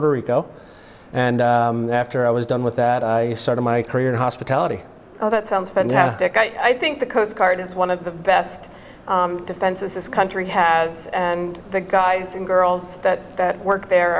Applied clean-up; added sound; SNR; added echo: none; none; none; none.